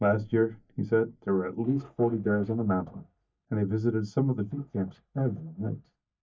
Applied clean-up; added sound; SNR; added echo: neural mask model DeepFilterNet 3.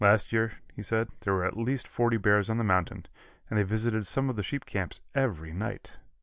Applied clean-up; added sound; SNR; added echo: none; none; none; none.